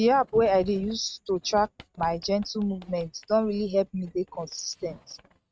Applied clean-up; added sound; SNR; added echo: neural mask model RNNoise.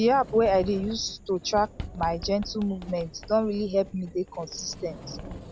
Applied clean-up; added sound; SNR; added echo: none; Sliding door; 14 dB; none.